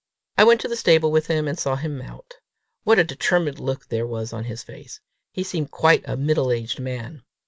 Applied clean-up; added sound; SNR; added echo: none; none; none; none.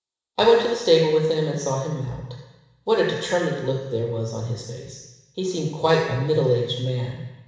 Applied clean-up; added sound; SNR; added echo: none; none; none; reverberation time 1.0 s.